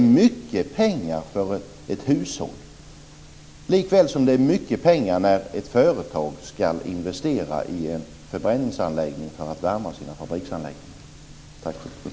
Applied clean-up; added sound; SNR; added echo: none; none; none; none.